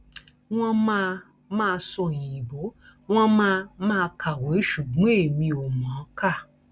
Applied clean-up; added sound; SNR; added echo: none; none; none; none.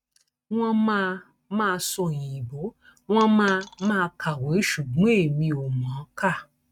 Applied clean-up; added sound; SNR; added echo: neural mask model RNNoise.